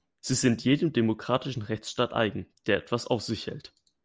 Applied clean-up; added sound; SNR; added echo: none; none; none; none.